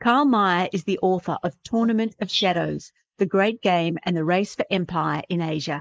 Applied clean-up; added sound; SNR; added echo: neural mask model Resemble Enhance denoiser.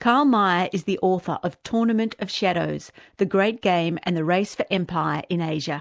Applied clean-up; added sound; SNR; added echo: none; none; none; none.